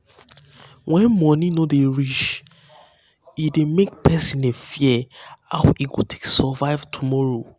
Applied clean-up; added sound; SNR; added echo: none; none; none; none.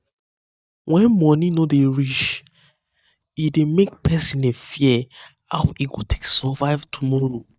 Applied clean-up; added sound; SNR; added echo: neural mask model DeepFilterNet 3.